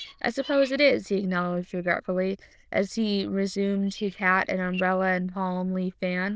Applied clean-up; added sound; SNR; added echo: neural diffusion model UNIVERSE++.